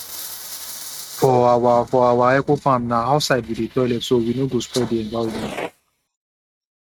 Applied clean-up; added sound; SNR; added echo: neural mask model RNNoise.